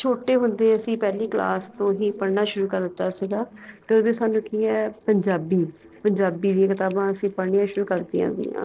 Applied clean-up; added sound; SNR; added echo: neural separator model SepFormer DNS4.